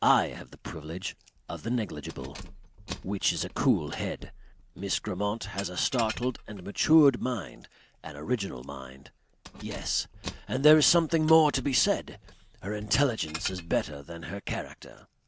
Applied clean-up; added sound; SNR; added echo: none; Keys jangling; 16 dB; none.